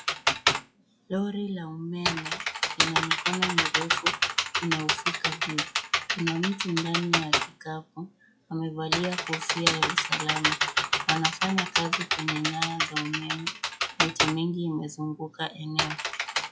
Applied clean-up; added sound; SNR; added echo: classical method log-MMSE.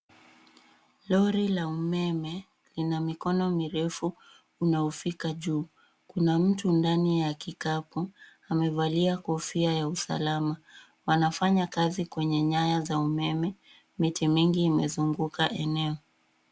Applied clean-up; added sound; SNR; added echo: none; none; none; none.